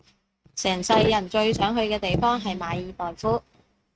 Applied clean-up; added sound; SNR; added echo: neural mask model RNNoise.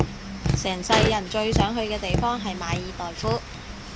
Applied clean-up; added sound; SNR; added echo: none; Tap; 0 dB; none.